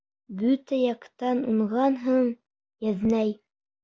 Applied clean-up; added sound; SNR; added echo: none; none; none; none.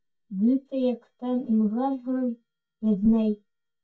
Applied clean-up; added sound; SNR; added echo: neural mask model DeepFilterNet 3.